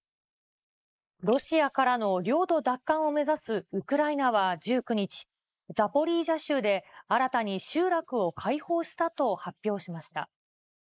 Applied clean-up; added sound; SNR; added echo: neural mask model Resemble Enhance denoiser.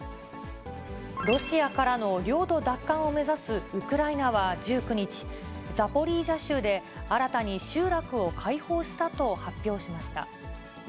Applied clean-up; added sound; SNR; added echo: none; none; none; none.